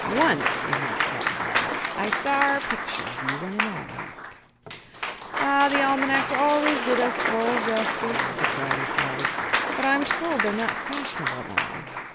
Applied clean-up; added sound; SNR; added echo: none; Applause / Cheering; -1 dB; none.